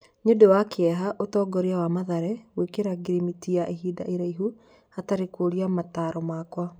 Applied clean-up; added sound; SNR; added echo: none; none; none; none.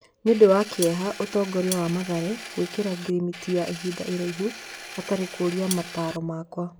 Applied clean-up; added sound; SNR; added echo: none; Cutlery, silverware + Engine; 12 dB; none.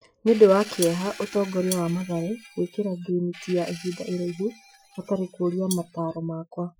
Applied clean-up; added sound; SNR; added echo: classical method Wiener filter.